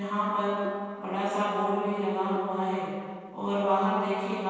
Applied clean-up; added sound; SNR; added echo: neural separator model SepFormer DNS4.